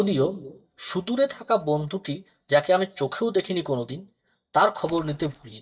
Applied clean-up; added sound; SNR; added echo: neural mask model DeepFilterNet 3.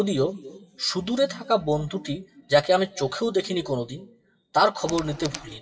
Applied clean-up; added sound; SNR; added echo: classical method WPE with log-MMSE.